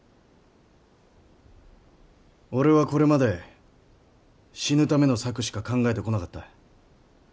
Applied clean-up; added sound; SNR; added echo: none; none; none; none.